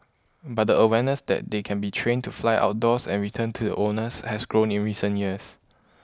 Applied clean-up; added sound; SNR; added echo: none; none; none; none.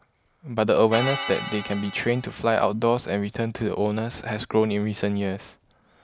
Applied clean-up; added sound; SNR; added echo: none; Organ; 10 dB; none.